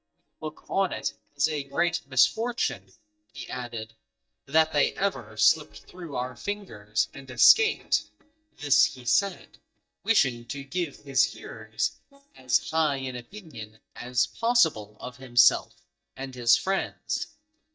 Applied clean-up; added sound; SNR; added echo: neural mask model DeepFilterNet 3.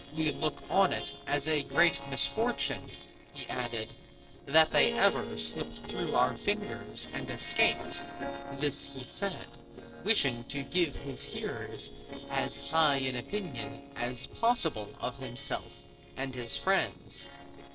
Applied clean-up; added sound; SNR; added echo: neural separator model SepFormer DNS4.